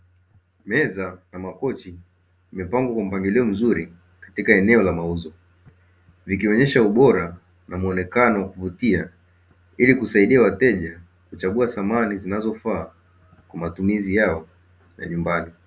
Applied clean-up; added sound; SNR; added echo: none; none; none; none.